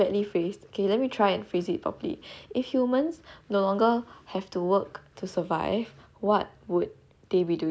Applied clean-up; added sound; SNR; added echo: none; none; none; none.